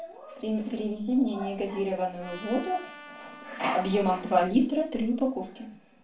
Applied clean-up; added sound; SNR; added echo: none; Trumpet; 18 dB; reverberation time 0.3 s.